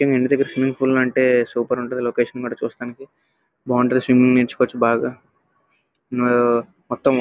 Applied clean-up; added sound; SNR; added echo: none; none; none; none.